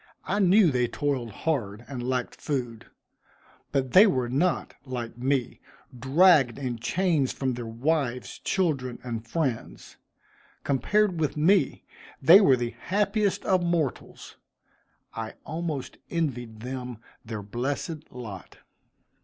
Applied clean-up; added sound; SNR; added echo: none; none; none; none.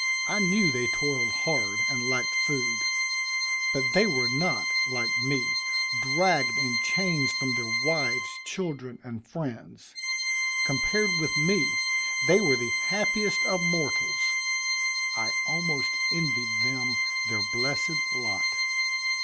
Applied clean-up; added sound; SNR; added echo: none; Organ; -4 dB; none.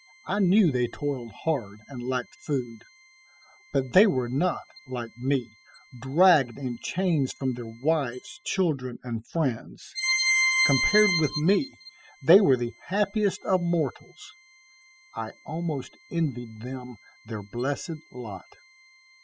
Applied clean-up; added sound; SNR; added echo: classical method spectral subtraction.